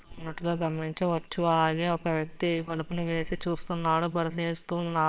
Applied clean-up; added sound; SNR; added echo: neural separator model SepFormer WHAMR!.